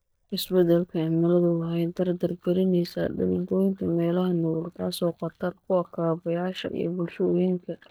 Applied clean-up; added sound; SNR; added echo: neural mask model DeepFilterNet 3.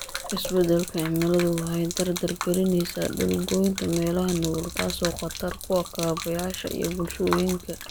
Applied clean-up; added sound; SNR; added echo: none; Gurgling / Liquid; 10 dB; none.